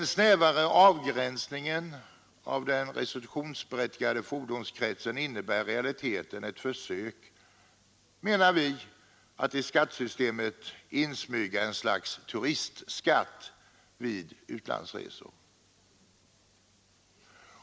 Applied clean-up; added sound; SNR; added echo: none; none; none; none.